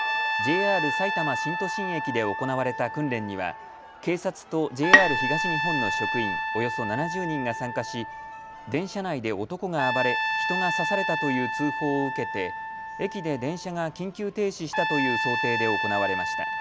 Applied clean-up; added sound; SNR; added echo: none; Bowed string instrument + Trumpet; -1 dB; none.